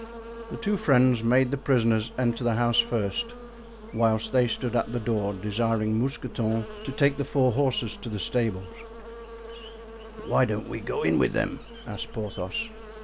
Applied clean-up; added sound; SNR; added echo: none; Buzz; 16 dB; none.